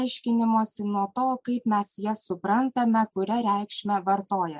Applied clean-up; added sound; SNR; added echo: none; none; none; none.